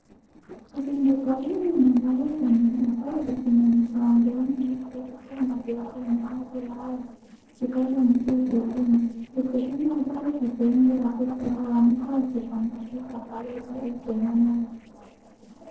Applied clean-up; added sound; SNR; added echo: neural separator model SepFormer DNS4.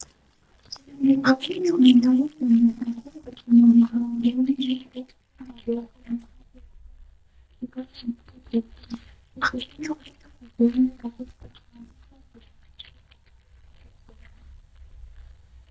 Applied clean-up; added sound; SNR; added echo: neural mask model DeepFilterNet 3.